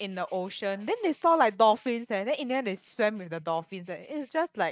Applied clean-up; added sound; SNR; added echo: neural mask model RNNoise.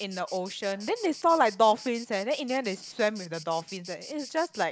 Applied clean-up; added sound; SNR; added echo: none; Insect; 18 dB; none.